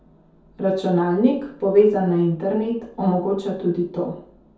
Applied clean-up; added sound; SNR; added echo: none; none; none; reverberation time 0.6 s.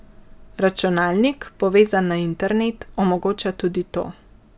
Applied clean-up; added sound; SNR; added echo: none; none; none; none.